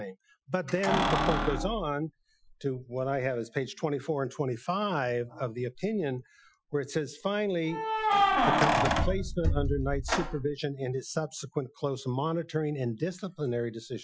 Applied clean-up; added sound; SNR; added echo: classical method Wiener filter.